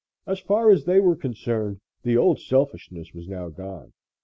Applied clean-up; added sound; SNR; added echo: none; none; none; none.